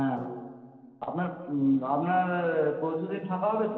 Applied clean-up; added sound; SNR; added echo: neural separator model SepFormer DNS4.